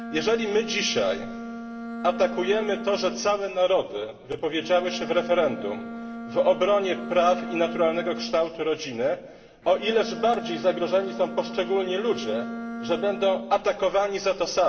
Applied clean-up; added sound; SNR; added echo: none; Bowed string instrument; 10 dB; reverberation time 2.9 s.